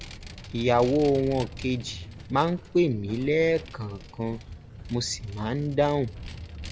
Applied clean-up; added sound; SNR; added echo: none; Vehicle; 14 dB; none.